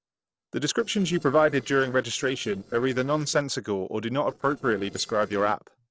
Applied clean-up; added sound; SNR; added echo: neural separator model SepFormer DNS4.